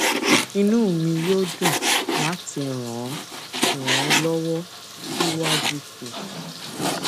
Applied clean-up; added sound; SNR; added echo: none; Frying (food); -1 dB; none.